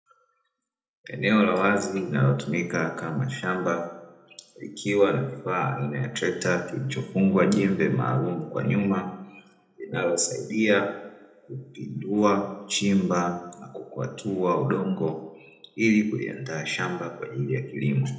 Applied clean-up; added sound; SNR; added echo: none; none; none; reverberation time 0.7 s.